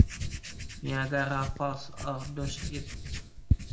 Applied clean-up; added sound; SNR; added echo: none; Writing; -3 dB; none.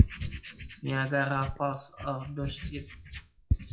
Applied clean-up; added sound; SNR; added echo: classical method log-MMSE.